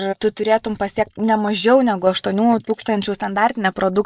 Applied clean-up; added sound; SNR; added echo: neural mask model Resemble Enhance denoiser.